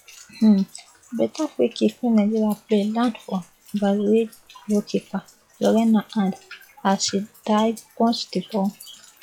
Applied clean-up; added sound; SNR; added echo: classical method log-MMSE.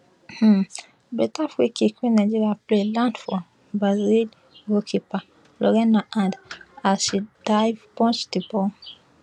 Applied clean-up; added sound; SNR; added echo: none; none; none; none.